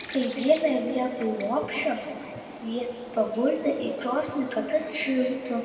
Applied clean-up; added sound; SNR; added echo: none; Bird; 14 dB; reverberation time 2.1 s.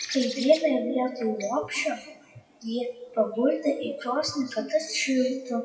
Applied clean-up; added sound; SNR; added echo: classical method WPE with log-MMSE.